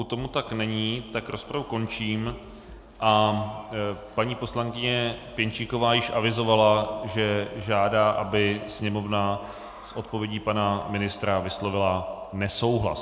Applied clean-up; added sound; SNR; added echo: none; none; none; none.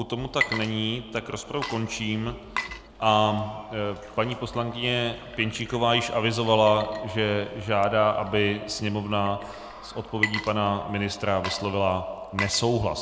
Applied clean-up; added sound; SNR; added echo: none; Water / Liquid; 12 dB; none.